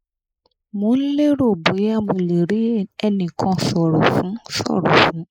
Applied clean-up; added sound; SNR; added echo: neural mask model Resemble Enhance denoiser.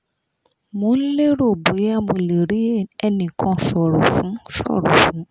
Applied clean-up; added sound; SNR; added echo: none; none; none; none.